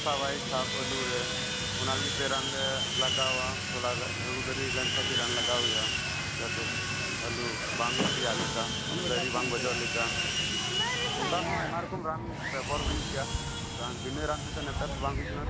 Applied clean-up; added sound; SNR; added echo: none; Sawing; -5 dB; none.